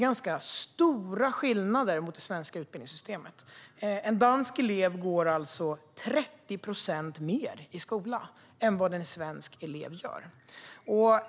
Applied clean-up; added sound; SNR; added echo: none; Wind chime / Percussion; 11 dB; none.